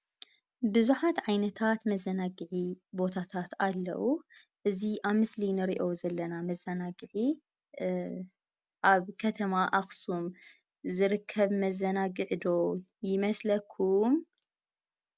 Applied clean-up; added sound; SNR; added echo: none; none; none; none.